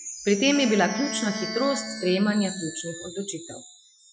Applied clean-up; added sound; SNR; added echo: classical method Wiener filter.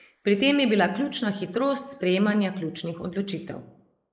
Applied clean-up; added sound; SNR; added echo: neural mask model Resemble Enhance denoiser.